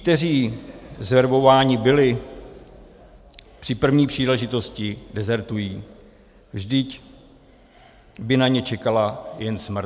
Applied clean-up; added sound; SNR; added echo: none; none; none; none.